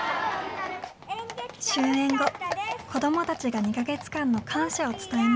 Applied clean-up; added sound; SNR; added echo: none; Livestock, farm animals, working animals; 12 dB; none.